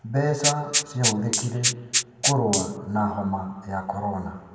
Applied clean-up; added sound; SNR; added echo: none; Rattle (instrument); 1 dB; reverberation time 1.6 s.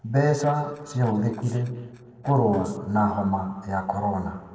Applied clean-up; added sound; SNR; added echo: neural separator model SepFormer DNS4.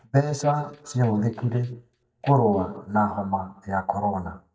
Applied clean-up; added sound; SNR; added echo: neural mask model DeepFilterNet 3.